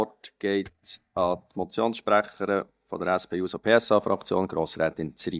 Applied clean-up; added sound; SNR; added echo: neural mask model DeepFilterNet 3.